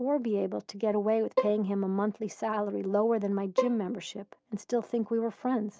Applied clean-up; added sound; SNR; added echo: none; Bowed string instrument; 7 dB; none.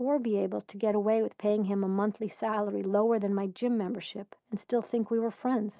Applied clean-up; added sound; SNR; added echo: none; none; none; none.